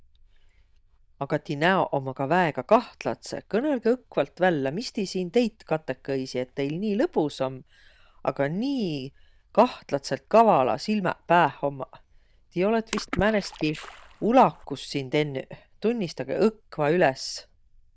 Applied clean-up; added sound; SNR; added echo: neural diffusion model UNIVERSE++.